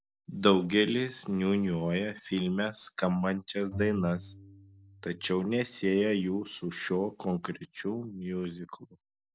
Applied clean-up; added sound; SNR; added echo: none; Bowed string instrument; 15 dB; none.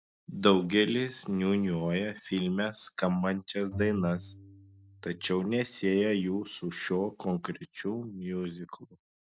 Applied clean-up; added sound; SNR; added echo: neural mask model RNNoise.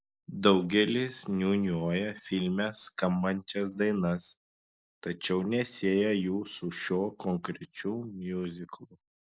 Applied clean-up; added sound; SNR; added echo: neural mask model Resemble Enhance denoiser.